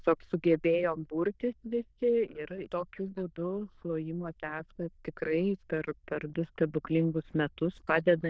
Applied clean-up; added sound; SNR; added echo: neural diffusion model UNIVERSE++.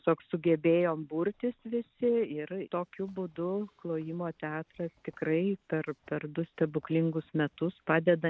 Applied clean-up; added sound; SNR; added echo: none; none; none; none.